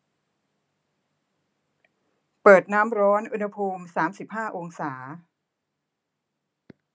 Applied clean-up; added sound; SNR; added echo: none; none; none; none.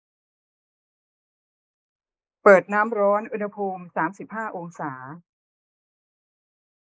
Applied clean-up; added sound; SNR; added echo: neural mask model Resemble Enhance denoiser.